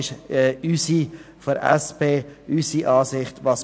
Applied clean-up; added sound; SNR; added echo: none; none; none; none.